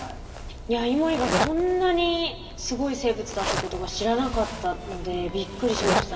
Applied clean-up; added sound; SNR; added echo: none; Zipper (clothing); 5 dB; reverberation time 2.3 s.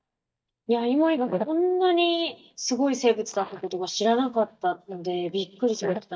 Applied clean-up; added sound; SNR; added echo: neural mask model DeepFilterNet 3.